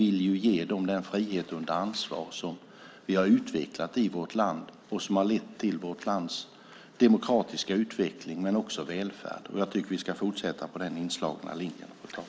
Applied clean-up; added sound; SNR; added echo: none; none; none; none.